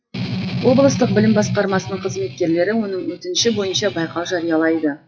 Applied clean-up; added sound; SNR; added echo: classical method WPE with log-MMSE.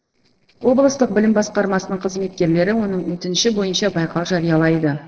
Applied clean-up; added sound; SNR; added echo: neural separator model SepFormer DNS4.